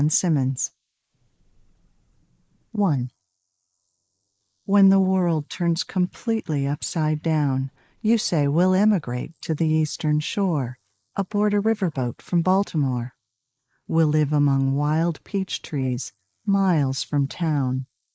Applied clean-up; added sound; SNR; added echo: neural mask model Resemble Enhance denoiser.